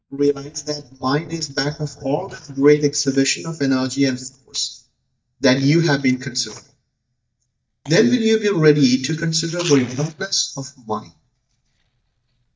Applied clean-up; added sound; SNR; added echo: neural mask model DeepFilterNet 3.